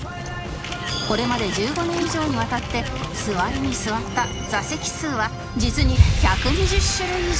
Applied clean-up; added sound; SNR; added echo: none; Waves, surf; 0 dB; none.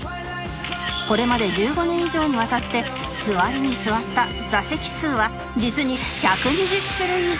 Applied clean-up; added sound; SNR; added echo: none; none; none; none.